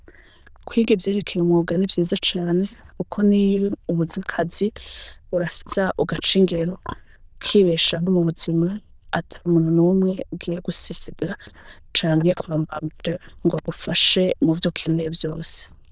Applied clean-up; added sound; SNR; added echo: neural diffusion model UNIVERSE++.